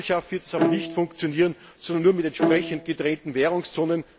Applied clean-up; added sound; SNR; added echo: none; Bowed string instrument; 4 dB; none.